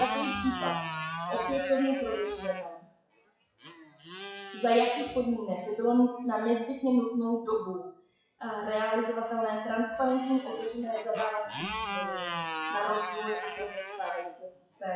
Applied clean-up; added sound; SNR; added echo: classical method WPE with log-MMSE.